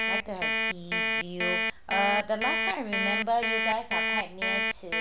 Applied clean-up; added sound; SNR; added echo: none; Alarm; -3 dB; none.